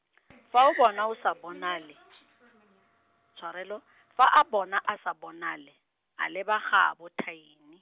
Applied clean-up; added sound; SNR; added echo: none; none; none; none.